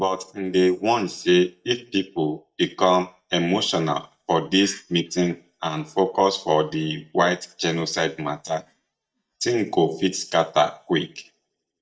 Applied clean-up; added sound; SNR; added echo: neural mask model DeepFilterNet 3.